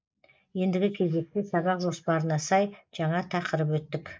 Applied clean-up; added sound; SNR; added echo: neural mask model Resemble Enhance denoiser.